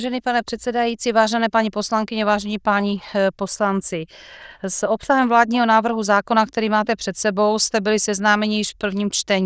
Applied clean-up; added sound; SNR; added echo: neural diffusion model UNIVERSE++.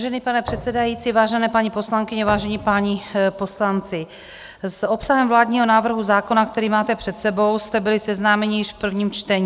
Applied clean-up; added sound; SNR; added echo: none; Thump, thud; 15 dB; none.